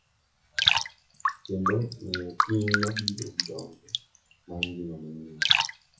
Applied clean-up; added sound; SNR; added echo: classical method WPE with log-MMSE.